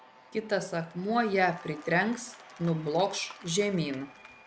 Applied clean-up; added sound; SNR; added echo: none; Applause / Crowd / Cheering; 20 dB; none.